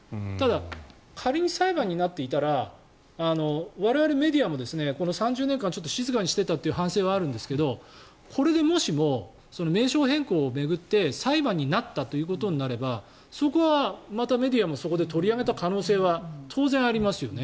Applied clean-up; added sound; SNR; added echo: none; none; none; none.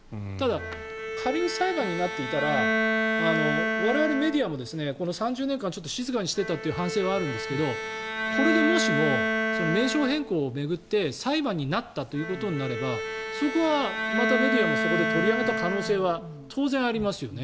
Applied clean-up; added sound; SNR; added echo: none; Bowed string instrument; 2 dB; none.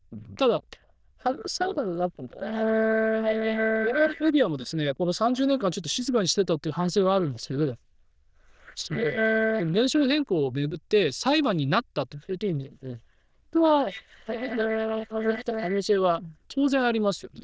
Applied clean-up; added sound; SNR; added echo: neural diffusion model UNIVERSE++.